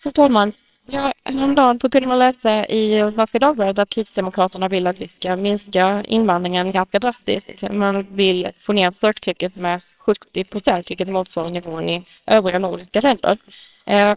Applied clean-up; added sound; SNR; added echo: neural separator model SepFormer WHAMR!.